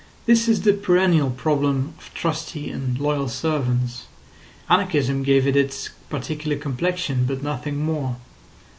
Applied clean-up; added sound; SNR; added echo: none; none; none; none.